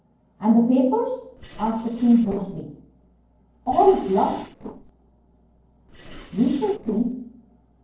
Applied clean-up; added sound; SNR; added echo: neural separator model SepFormer DNS4.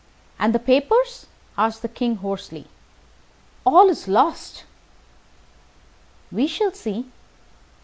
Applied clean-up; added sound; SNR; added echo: none; none; none; none.